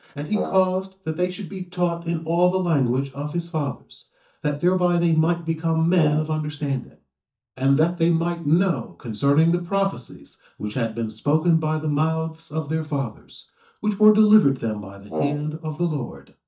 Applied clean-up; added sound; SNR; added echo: neural mask model DeepFilterNet 3.